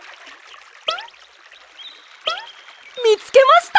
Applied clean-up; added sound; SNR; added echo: none; none; none; none.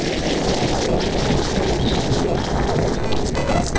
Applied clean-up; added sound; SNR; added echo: neural separator model SepFormer DNS4.